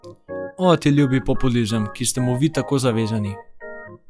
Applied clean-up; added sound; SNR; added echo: classical method log-MMSE.